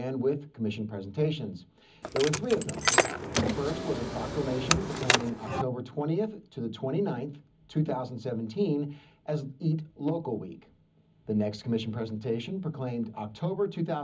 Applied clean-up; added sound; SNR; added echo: none; Car; -2 dB; reverberation time 0.4 s.